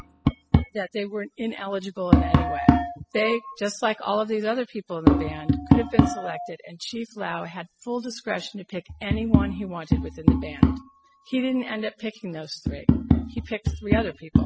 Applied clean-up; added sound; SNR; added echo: classical method spectral subtraction.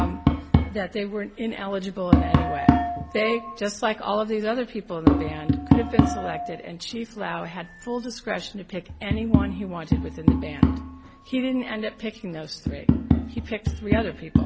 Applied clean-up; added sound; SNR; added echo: none; Tap; -5 dB; none.